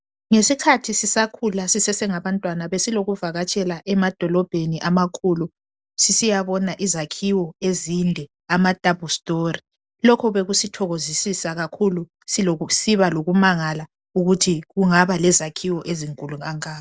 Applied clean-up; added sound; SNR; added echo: none; none; none; none.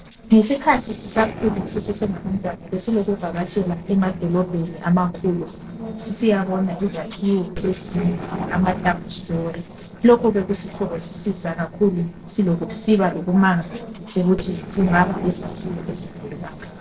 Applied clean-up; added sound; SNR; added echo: neural separator model SepFormer DNS4.